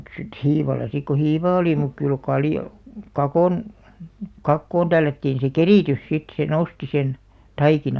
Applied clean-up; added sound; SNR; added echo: none; none; none; none.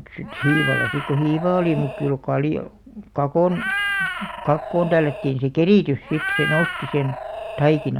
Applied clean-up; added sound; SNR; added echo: none; Meow; 6 dB; none.